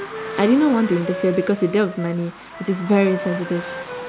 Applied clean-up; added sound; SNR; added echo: none; Wind instrument, woodwind instrument + Car passing by / Traffic noise, roadway noise; 10 dB; none.